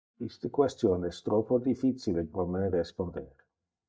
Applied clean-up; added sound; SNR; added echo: neural mask model DeepFilterNet 3.